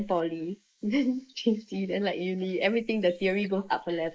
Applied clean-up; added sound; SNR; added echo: neural mask model Resemble Enhance denoiser.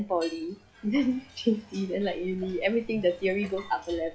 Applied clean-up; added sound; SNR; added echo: classical method log-MMSE.